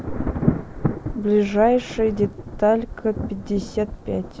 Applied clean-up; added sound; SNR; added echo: none; Thunder; 6 dB; none.